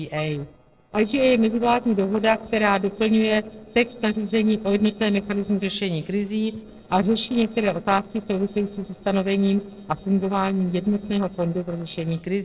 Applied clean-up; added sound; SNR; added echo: neural separator model SepFormer DNS4.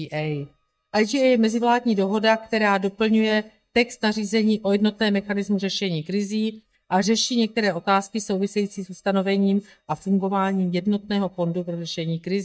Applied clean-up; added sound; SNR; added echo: neural mask model DeepFilterNet 3.